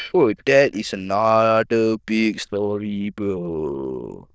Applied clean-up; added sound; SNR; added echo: neural diffusion model UNIVERSE++.